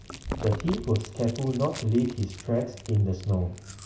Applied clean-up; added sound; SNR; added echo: none; Chewing, mastication; 13 dB; reverberation time 0.3 s.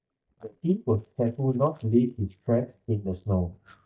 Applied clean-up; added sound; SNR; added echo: neural mask model DeepFilterNet 3.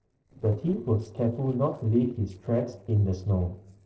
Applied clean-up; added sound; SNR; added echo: neural separator model SepFormer DNS4.